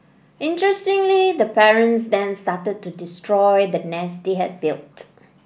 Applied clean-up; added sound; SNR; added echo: none; none; none; none.